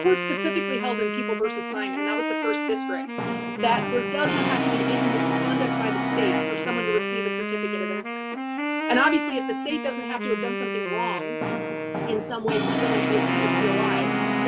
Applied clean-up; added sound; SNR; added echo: none; Wind instrument, woodwind instrument + Brass instrument; -2 dB; none.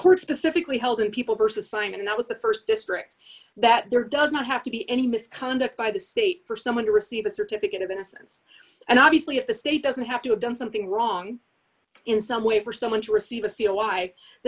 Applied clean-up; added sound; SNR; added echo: none; none; none; none.